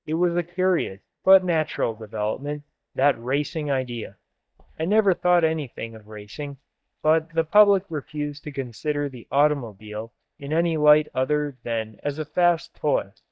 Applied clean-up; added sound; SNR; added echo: neural mask model DeepFilterNet 3.